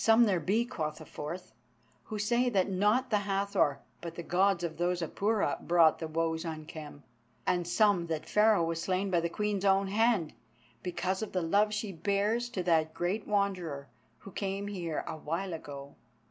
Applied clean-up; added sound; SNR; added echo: none; none; none; none.